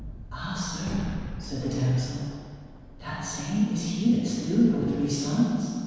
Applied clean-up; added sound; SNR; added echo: none; Gunshot, gunfire; 13 dB; reverberation time 1.9 s.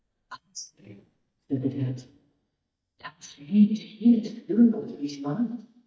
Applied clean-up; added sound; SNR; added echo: neural mask model DeepFilterNet 3.